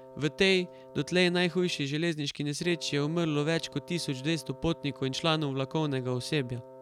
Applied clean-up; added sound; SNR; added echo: none; Wind instrument, woodwind instrument; 19 dB; none.